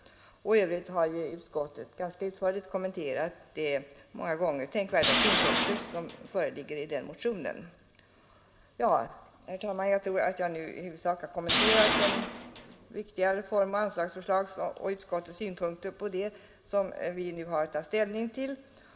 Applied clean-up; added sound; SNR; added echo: none; Tools; -3 dB; reverberation time 0.6 s.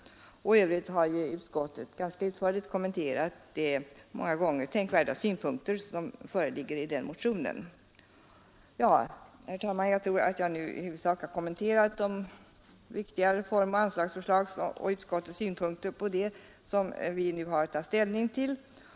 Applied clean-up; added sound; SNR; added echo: none; none; none; none.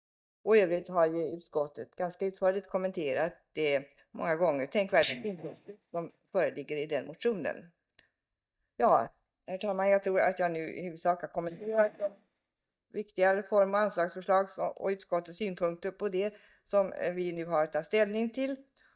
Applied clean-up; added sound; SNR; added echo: neural mask model DeepFilterNet 3.